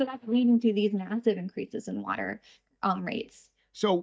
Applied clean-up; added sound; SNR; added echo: neural mask model DeepFilterNet 3.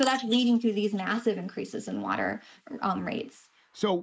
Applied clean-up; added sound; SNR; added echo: neural mask model Resemble Enhance denoiser.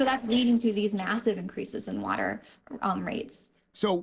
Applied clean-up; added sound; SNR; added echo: neural separator model SepFormer DNS4.